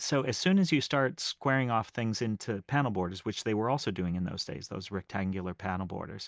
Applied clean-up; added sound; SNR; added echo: none; none; none; none.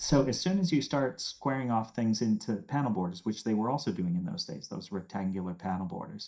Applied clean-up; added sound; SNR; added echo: neural mask model DeepFilterNet 3.